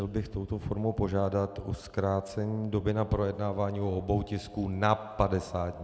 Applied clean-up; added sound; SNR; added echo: none; none; none; none.